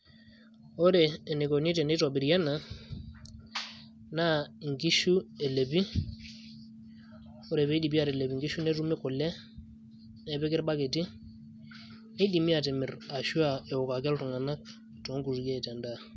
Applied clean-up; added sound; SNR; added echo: none; none; none; none.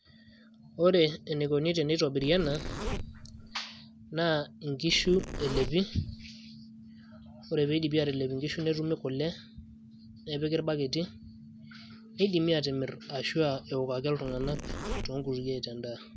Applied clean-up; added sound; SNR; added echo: none; Zipper (clothing); 6 dB; none.